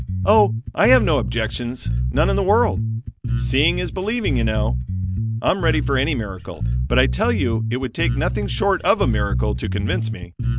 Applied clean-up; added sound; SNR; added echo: none; Bass guitar; 1 dB; none.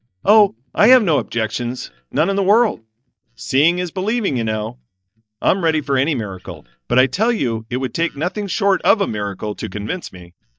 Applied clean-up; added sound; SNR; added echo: neural mask model DeepFilterNet 3.